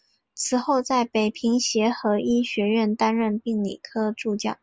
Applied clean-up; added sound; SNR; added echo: none; none; none; none.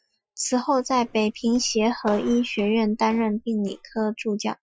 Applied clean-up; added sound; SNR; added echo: classical method Wiener filter.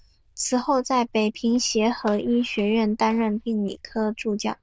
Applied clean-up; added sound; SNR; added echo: neural diffusion model UNIVERSE++.